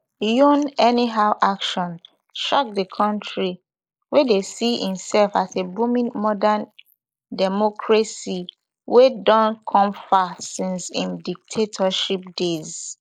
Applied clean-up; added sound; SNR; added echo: neural mask model Resemble Enhance denoiser.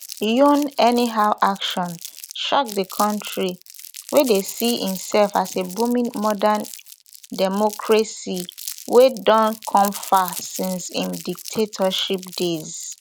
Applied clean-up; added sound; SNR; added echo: none; Crumpling, crinkling; 16 dB; none.